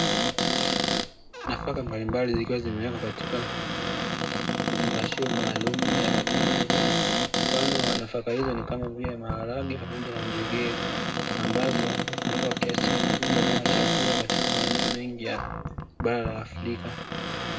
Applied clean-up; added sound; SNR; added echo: none; Cupboard open or close; -5 dB; reverberation time 0.2 s.